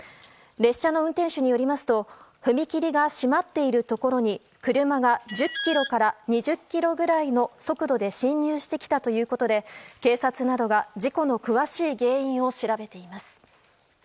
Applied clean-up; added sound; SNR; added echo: none; Alarm; 9 dB; none.